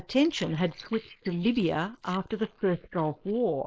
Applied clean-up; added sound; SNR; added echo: neural mask model Resemble Enhance denoiser.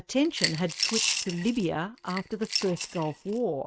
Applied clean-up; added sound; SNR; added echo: neural mask model RNNoise.